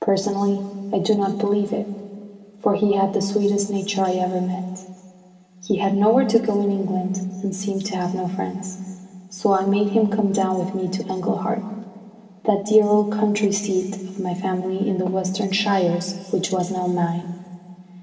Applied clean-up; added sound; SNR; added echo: none; none; none; reverberation time 2.9 s.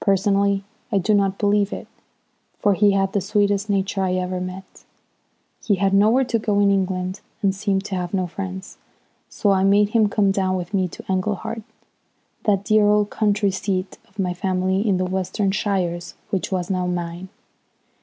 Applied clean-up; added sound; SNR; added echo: none; none; none; none.